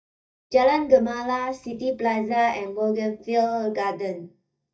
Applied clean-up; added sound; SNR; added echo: neural mask model DeepFilterNet 3.